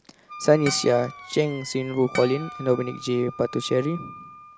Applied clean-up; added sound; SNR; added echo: none; Wind instrument, woodwind instrument + Harp; 14 dB; none.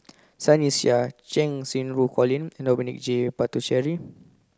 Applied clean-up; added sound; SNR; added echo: none; none; none; none.